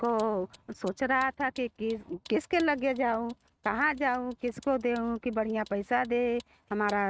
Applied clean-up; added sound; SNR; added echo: neural mask model RNNoise.